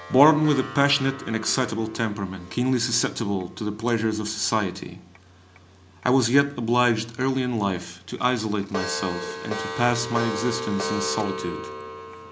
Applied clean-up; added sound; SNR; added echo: none; Clock; 11 dB; none.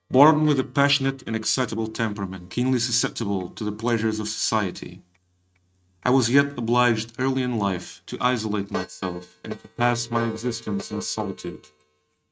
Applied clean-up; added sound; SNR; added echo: neural mask model RNNoise.